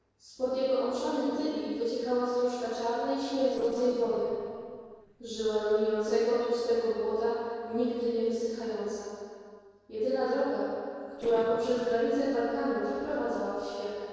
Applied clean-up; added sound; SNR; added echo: neural separator model SepFormer DNS4.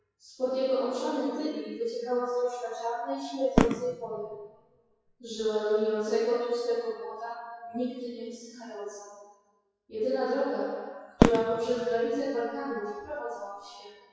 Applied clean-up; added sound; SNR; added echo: classical method WPE with log-MMSE.